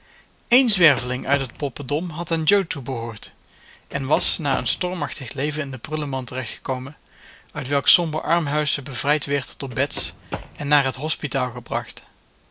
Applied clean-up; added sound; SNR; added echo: none; Run; 11 dB; none.